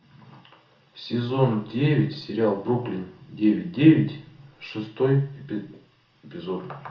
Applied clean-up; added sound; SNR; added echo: none; none; none; reverberation time 0.6 s.